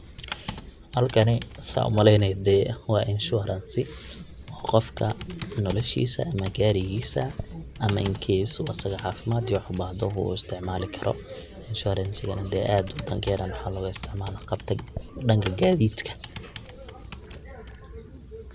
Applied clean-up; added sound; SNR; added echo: none; Computer keyboard; 15 dB; none.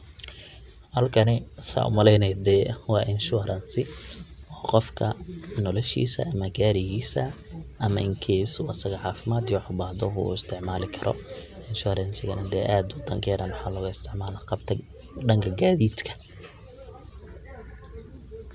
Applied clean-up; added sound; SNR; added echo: none; none; none; none.